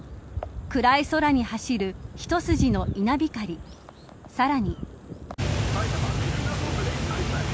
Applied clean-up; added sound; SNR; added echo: none; none; none; none.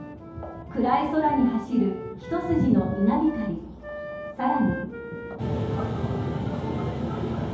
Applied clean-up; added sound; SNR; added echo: none; Wind instrument, woodwind instrument; 13 dB; reverberation time 0.8 s.